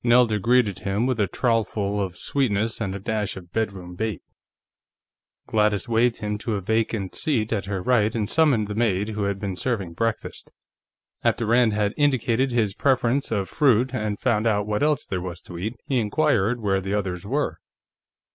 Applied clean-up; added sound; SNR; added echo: none; none; none; none.